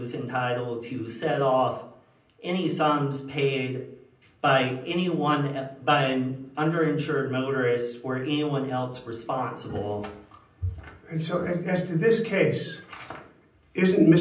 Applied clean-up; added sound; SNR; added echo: none; none; none; reverberation time 0.6 s.